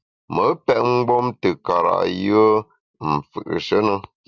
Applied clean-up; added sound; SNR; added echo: none; none; none; none.